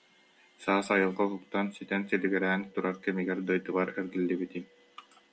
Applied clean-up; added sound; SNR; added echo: none; none; none; none.